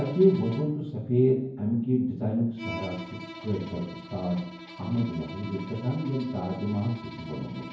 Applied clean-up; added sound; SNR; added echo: none; Bowed string instrument; 16 dB; reverberation time 0.9 s.